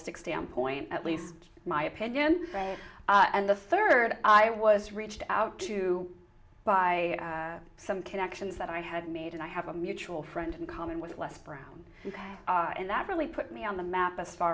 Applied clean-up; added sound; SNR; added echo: none; none; none; none.